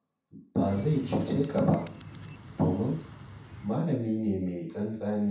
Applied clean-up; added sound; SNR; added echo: none; Bird; 15 dB; reverberation time 0.7 s.